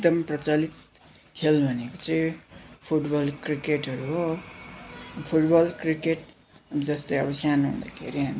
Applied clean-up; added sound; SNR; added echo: none; none; none; none.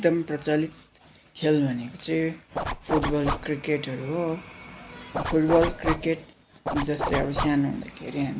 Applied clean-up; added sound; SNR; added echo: none; Zipper (clothing); 3 dB; none.